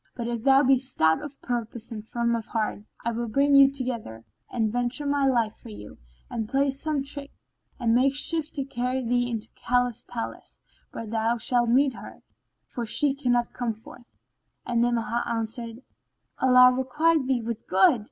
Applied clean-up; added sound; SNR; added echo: none; none; none; none.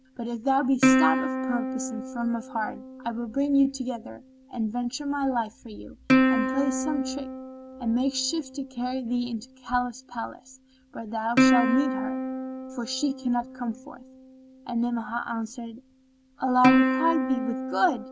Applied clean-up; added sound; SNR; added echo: none; Plucked string instrument; 0 dB; none.